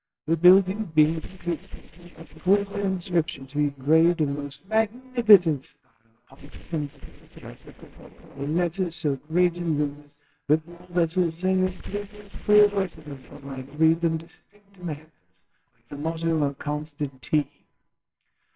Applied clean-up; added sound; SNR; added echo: neural separator model SepFormer WHAMR!.